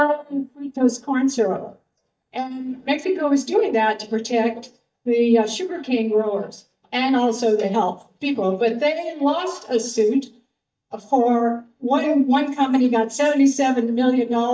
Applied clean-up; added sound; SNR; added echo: neural mask model DeepFilterNet 3.